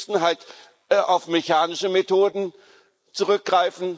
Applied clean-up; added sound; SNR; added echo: neural mask model Resemble Enhance denoiser.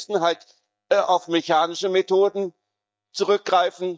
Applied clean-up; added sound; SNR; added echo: neural mask model DeepFilterNet 3.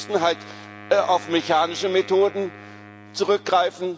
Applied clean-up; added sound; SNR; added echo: none; Wind instrument, woodwind instrument; 18 dB; none.